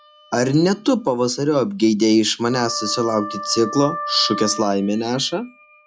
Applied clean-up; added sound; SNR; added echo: classical method log-MMSE.